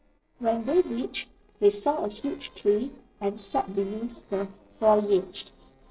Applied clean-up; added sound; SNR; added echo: neural separator model SepFormer DNS4.